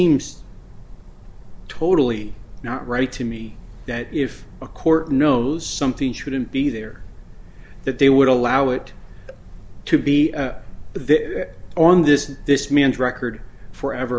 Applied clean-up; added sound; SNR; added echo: none; none; none; none.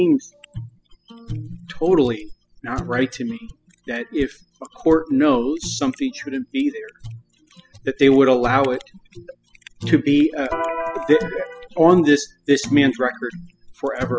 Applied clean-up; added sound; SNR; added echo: classical method spectral subtraction.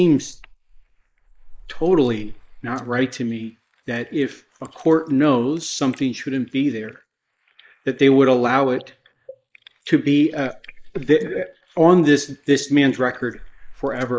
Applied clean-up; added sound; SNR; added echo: neural mask model Resemble Enhance denoiser.